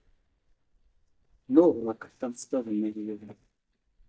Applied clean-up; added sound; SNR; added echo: neural mask model DeepFilterNet 3.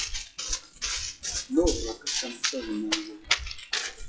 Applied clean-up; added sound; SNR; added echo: classical method WPE with log-MMSE.